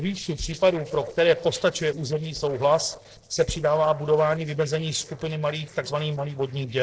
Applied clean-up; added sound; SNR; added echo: neural separator model SepFormer DNS4.